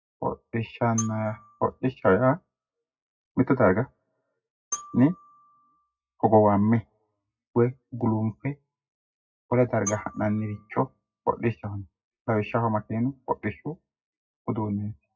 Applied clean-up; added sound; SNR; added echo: classical method WPE with log-MMSE.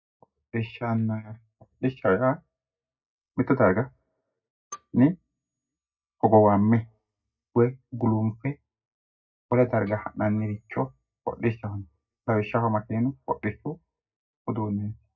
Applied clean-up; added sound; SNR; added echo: neural mask model DeepFilterNet 3.